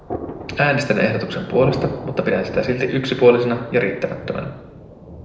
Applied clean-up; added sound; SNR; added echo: none; Thunder; 13 dB; reverberation time 0.8 s.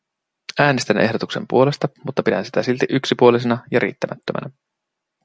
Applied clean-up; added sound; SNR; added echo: none; none; none; none.